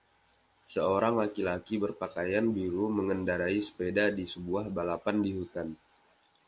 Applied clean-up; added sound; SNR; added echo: none; none; none; none.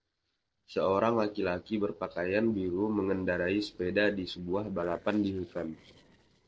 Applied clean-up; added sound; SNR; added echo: neural separator model SepFormer DNS4.